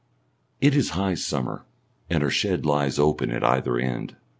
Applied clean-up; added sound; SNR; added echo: none; none; none; none.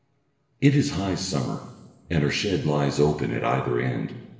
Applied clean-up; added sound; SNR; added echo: none; none; none; reverberation time 1.3 s.